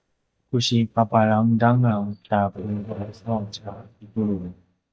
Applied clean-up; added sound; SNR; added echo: neural mask model DeepFilterNet 3.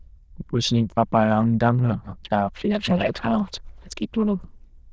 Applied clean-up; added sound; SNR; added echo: neural diffusion model UNIVERSE++.